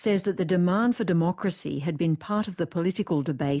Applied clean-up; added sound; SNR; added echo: none; none; none; none.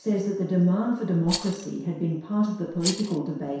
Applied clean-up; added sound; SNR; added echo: none; Rattle; 11 dB; reverberation time 0.7 s.